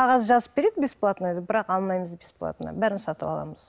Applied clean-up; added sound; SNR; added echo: none; none; none; none.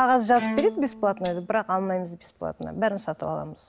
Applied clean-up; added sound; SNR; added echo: none; Bowed string instrument + Tambourine; 12 dB; none.